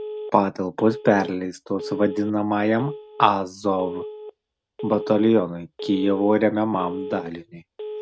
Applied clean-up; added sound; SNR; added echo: neural mask model RNNoise.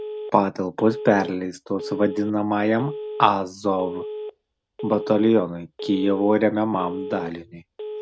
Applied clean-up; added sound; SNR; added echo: none; Telephone; 12 dB; none.